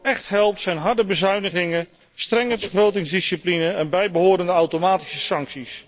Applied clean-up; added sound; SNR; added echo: neural separator model SepFormer DNS4.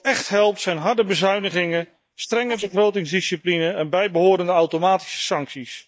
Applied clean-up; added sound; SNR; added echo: neural mask model DeepFilterNet 3.